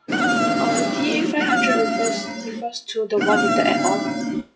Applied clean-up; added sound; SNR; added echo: classical method WPE with log-MMSE.